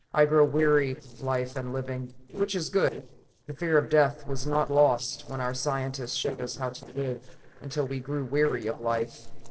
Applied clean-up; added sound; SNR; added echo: neural separator model SepFormer DNS4.